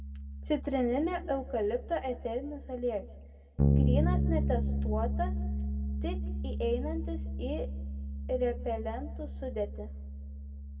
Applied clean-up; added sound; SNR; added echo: none; Bass guitar; -2 dB; reverberation time 1.0 s.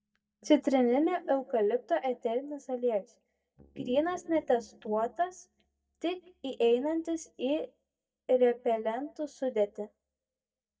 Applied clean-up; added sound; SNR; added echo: neural mask model DeepFilterNet 3.